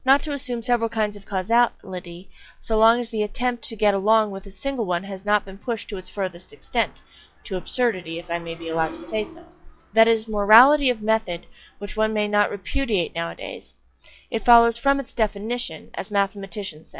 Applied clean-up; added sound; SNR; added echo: classical method log-MMSE.